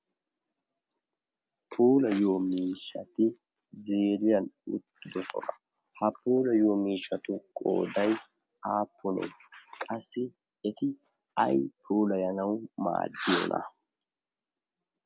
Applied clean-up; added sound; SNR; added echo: none; none; none; none.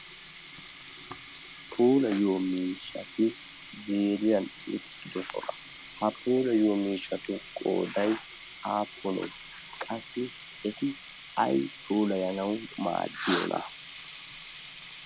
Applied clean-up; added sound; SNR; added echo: none; Sink (filling or washing); 16 dB; none.